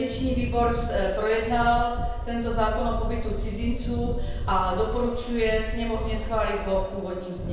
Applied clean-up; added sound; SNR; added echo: none; Wind; 3 dB; reverberation time 0.9 s.